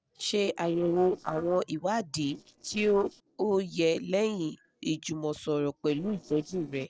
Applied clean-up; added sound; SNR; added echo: neural separator model SepFormer DNS4.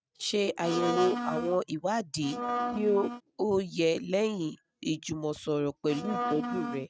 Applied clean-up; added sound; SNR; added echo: neural mask model RNNoise.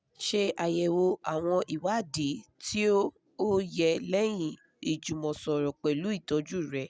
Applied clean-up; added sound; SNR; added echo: none; none; none; none.